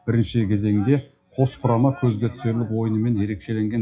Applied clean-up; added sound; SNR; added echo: classical method WPE with log-MMSE.